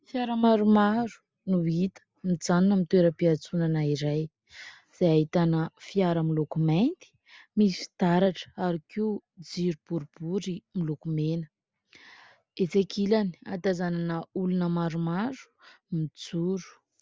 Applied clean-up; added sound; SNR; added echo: none; none; none; none.